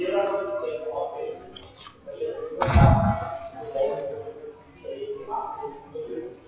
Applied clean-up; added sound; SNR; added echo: classical method WPE with log-MMSE.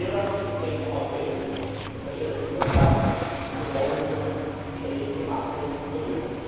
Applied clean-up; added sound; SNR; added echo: none; Cricket / Waves, surf; -1 dB; reverberation time 2.2 s.